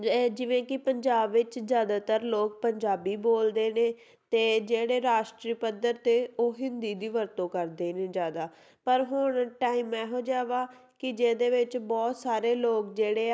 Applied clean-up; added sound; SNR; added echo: none; none; none; none.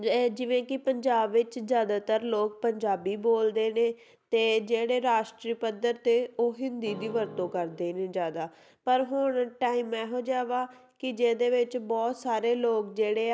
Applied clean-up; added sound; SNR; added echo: none; Keyboard (musical); 14 dB; none.